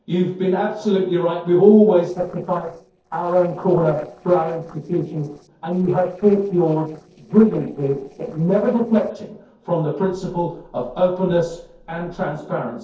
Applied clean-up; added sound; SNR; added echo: neural separator model SepFormer DNS4.